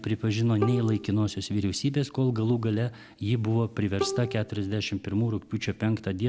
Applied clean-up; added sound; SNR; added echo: none; Bowed string instrument; 11 dB; none.